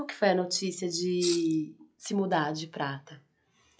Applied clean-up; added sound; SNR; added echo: classical method log-MMSE.